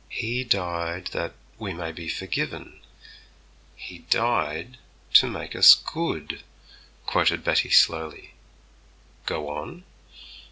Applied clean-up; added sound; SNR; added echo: none; none; none; none.